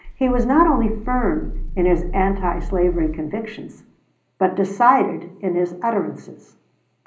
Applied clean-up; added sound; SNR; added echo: none; Growling; 5 dB; reverberation time 0.5 s.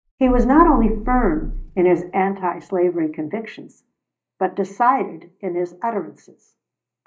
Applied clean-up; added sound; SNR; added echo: neural mask model DeepFilterNet 3.